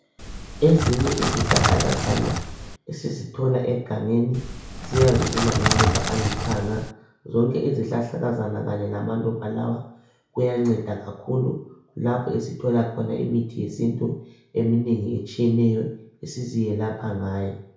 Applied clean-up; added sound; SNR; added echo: none; Crackle; 0 dB; reverberation time 0.6 s.